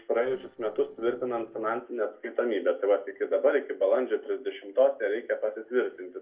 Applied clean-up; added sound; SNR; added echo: neural separator model SepFormer DNS4.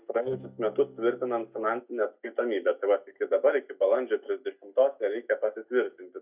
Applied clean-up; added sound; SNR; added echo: neural mask model DeepFilterNet 3.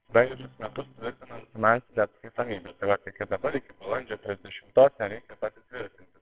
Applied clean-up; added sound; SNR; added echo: neural separator model SepFormer WHAMR!.